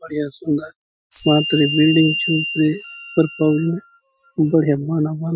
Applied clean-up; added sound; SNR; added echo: classical method Wiener filter.